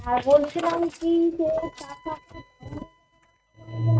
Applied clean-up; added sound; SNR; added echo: neural mask model RNNoise.